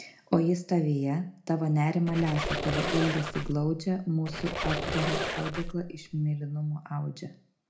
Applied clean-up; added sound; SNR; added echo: none; Squeak; 4 dB; reverberation time 0.4 s.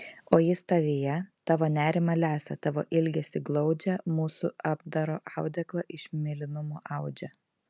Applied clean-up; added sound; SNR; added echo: none; none; none; none.